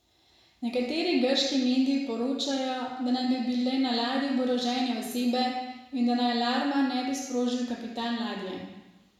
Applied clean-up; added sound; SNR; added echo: none; none; none; reverberation time 1.0 s.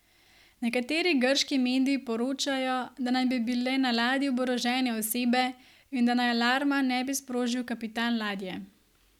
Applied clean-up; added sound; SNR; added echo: none; none; none; none.